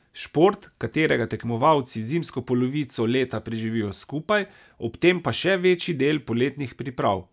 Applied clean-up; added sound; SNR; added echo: none; none; none; none.